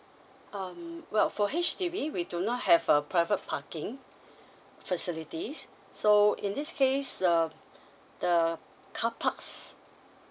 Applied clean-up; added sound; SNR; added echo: none; none; none; none.